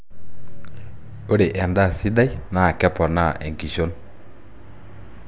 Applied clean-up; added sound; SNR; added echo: none; none; none; none.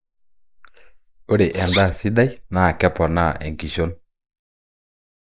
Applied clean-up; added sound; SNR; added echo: neural mask model Resemble Enhance denoiser.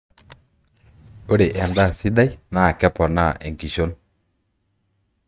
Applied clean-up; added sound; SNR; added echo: neural mask model RNNoise.